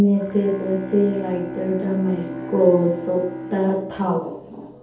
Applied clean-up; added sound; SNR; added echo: none; Bowed string instrument; 12 dB; reverberation time 0.7 s.